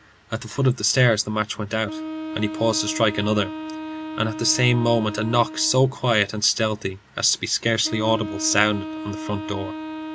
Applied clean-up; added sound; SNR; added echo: none; Wind instrument, woodwind instrument; 10 dB; none.